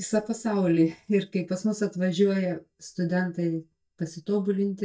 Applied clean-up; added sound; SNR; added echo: neural mask model DeepFilterNet 3.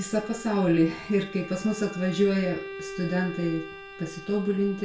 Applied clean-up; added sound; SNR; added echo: none; Bowed string instrument; 13 dB; reverberation time 0.4 s.